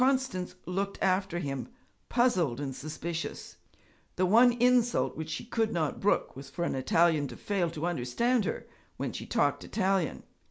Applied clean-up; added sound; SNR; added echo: none; none; none; none.